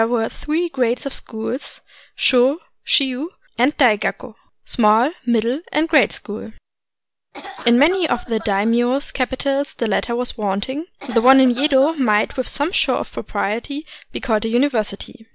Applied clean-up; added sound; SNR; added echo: none; Cough; 16 dB; none.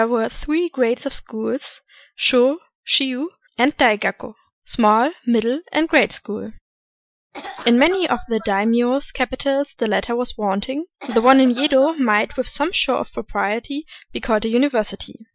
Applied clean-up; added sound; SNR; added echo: classical method Wiener filter.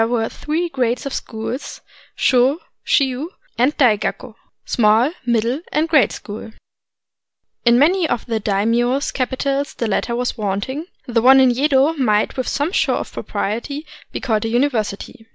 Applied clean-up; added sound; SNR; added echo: none; none; none; none.